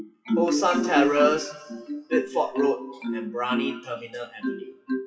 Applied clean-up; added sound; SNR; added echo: classical method WPE with log-MMSE.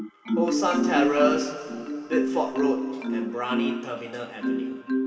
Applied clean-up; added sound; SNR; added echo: none; Marimba, xylophone; -1 dB; reverberation time 2.5 s.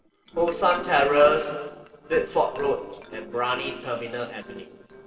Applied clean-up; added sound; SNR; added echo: neural separator model SepFormer DNS4.